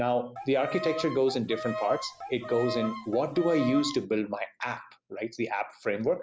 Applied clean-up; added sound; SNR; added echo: none; Bowed string instrument; 8 dB; none.